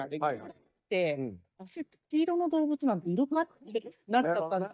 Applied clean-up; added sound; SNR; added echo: neural mask model DeepFilterNet 3.